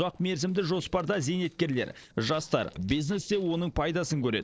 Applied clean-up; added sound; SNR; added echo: neural separator model SepFormer DNS4.